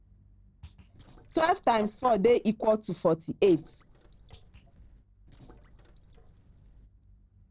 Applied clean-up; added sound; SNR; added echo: neural separator model SepFormer DNS4.